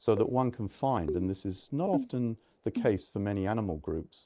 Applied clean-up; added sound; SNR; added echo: neural mask model Resemble Enhance denoiser.